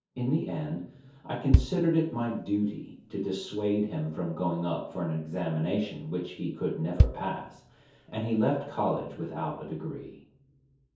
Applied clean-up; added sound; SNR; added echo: none; Bass drum; -1 dB; reverberation time 0.6 s.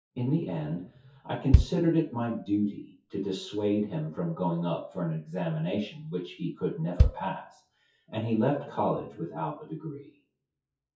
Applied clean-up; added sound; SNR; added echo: classical method WPE with log-MMSE.